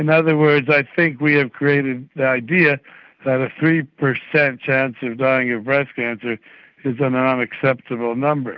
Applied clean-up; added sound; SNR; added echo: none; none; none; none.